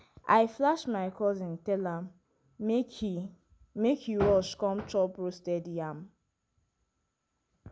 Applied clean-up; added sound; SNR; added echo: none; none; none; none.